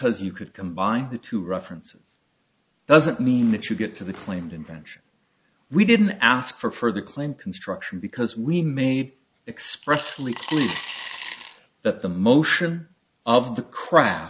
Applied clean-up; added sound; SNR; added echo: none; Coin (dropping) / Glass; 4 dB; none.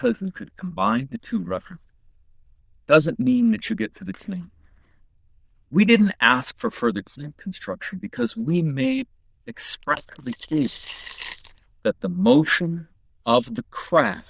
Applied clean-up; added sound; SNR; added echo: neural diffusion model UNIVERSE++.